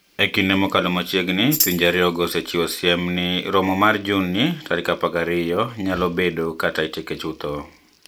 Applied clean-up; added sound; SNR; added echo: none; Tambourine; 6 dB; none.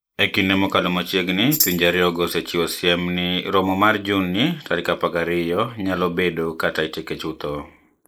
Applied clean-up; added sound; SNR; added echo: neural mask model Resemble Enhance denoiser.